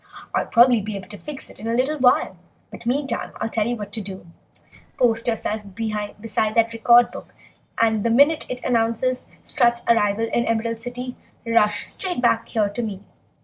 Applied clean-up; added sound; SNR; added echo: neural separator model SepFormer DNS4.